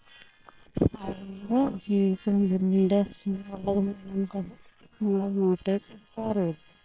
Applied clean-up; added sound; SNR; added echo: neural separator model SepFormer WHAM!.